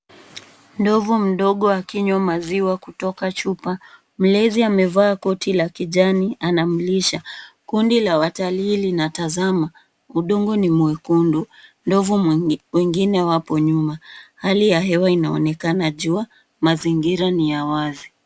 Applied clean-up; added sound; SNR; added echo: none; none; none; none.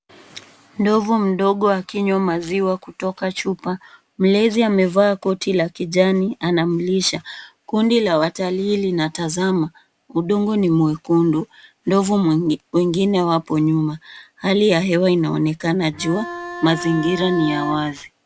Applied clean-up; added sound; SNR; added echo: none; Bowed string instrument; 11 dB; none.